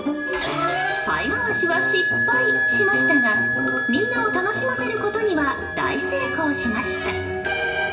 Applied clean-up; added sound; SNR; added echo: none; Wind instrument, woodwind instrument; 1 dB; reverberation time 0.7 s.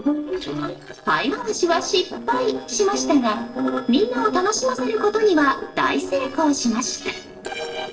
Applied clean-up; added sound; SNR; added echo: neural separator model SepFormer DNS4.